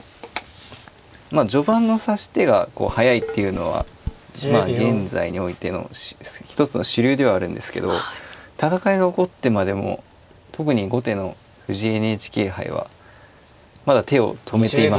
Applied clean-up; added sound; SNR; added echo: none; Dishes, pots, and pans; 11 dB; none.